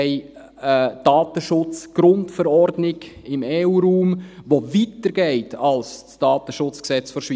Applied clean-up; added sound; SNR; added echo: none; none; none; none.